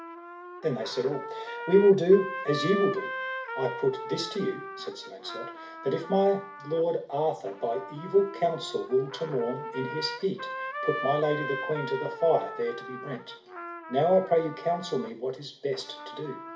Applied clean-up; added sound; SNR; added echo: none; Trumpet; 10 dB; reverberation time 0.4 s.